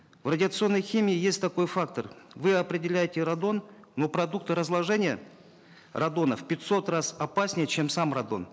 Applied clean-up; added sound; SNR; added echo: none; none; none; none.